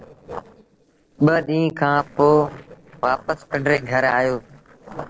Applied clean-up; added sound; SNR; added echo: neural separator model SepFormer DNS4.